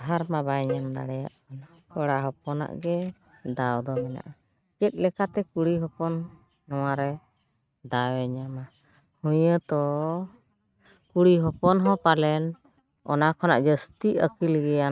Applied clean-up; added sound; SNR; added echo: neural mask model RNNoise.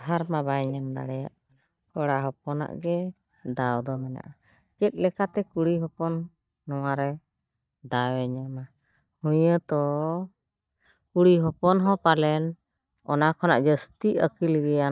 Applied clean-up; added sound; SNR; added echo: neural mask model DeepFilterNet 3.